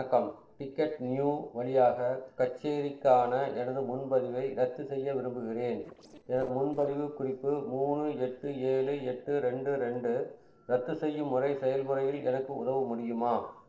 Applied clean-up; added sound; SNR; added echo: neural separator model SepFormer DNS4.